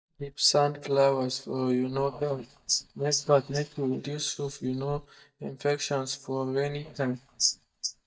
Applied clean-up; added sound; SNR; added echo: neural mask model DeepFilterNet 3.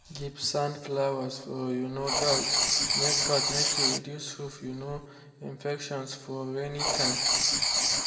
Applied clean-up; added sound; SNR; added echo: none; Writing; -3 dB; reverberation time 1.4 s.